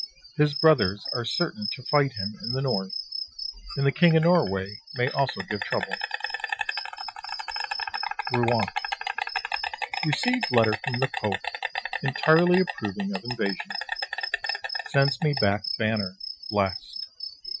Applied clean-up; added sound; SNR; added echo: classical method Wiener filter.